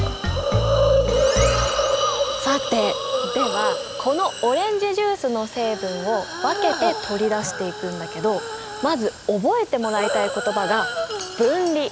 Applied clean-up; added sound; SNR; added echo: none; Hiss; 2 dB; none.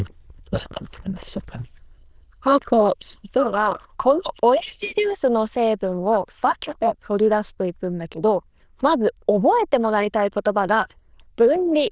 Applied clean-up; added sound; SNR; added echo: neural diffusion model UNIVERSE++.